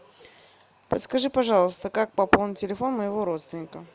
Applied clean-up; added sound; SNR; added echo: none; none; none; none.